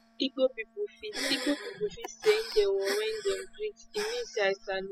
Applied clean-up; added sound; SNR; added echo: classical method spectral subtraction.